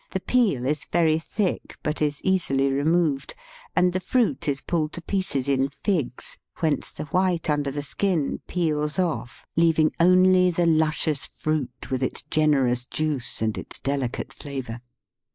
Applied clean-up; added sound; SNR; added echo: neural mask model Resemble Enhance denoiser.